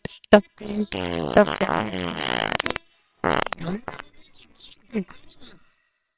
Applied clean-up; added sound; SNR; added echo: neural separator model SepFormer WHAMR!.